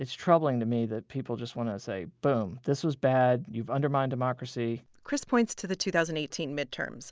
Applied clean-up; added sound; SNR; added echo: none; none; none; none.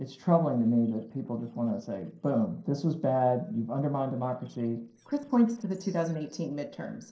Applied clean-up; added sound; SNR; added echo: neural separator model SepFormer DNS4.